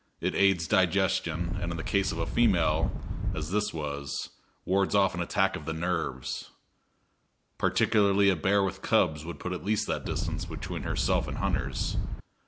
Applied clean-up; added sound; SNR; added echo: none; Wind; 1 dB; none.